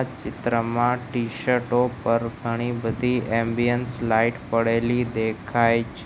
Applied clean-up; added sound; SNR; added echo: none; none; none; none.